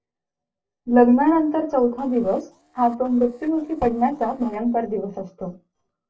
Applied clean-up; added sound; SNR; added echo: neural separator model SepFormer DNS4.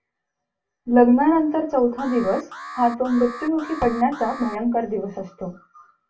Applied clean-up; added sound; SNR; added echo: none; Alarm; 15 dB; reverberation time 0.2 s.